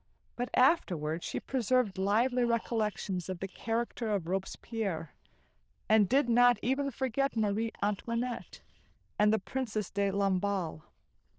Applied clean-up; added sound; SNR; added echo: neural diffusion model UNIVERSE++.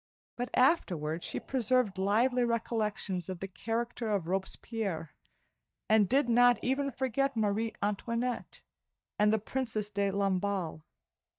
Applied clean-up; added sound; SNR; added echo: neural mask model DeepFilterNet 3.